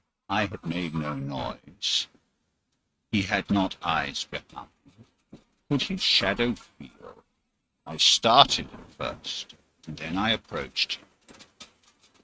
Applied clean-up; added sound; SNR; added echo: neural mask model RNNoise.